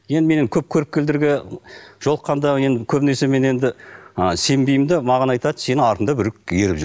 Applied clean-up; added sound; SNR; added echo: none; none; none; none.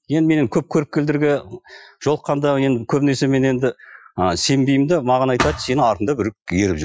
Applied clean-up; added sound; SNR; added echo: classical method Wiener filter.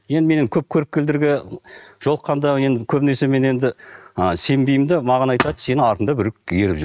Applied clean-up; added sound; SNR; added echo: neural mask model RNNoise.